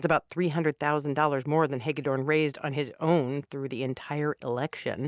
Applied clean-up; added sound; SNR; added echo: none; none; none; none.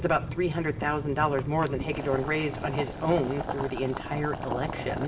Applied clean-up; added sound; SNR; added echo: none; Boiling; 6 dB; reverberation time 0.5 s.